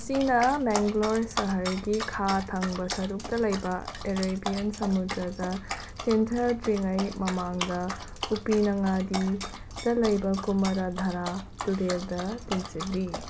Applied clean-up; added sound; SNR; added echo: none; Dog; 10 dB; none.